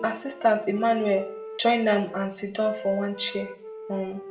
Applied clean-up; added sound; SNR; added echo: none; Wind instrument, woodwind instrument; 15 dB; reverberation time 0.4 s.